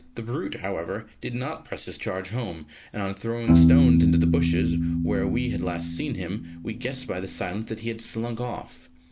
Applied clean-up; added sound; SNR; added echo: none; Piano; -4 dB; none.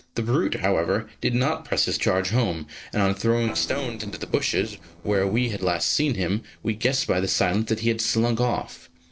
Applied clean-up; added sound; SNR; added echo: neural separator model SepFormer DNS4.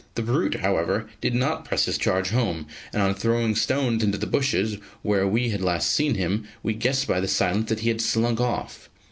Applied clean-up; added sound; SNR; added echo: none; none; none; none.